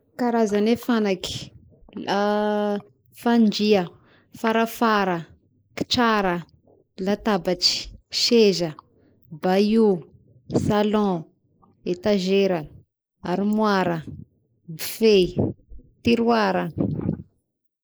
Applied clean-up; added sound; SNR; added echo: neural mask model Resemble Enhance denoiser.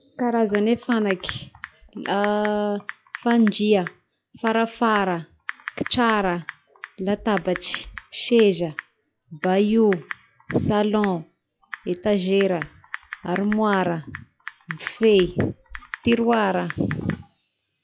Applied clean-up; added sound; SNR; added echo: classical method log-MMSE.